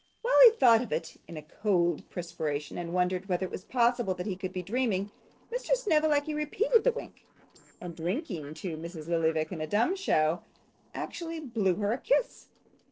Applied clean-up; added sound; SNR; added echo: neural separator model SepFormer DNS4.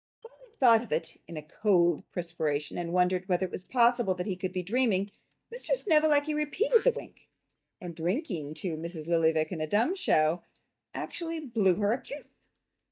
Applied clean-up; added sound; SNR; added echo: neural mask model DeepFilterNet 3.